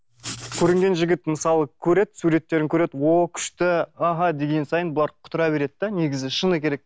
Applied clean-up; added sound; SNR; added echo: none; Writing; 13 dB; none.